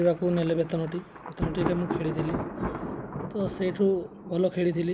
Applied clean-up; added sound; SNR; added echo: none; Thunder; 7 dB; none.